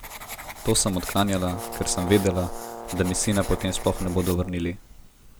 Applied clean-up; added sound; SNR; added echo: none; Brass instrument + Writing; 11 dB; none.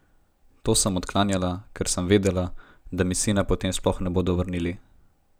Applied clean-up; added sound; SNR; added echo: none; none; none; none.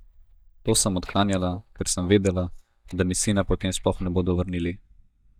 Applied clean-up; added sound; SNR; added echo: neural mask model DeepFilterNet 3.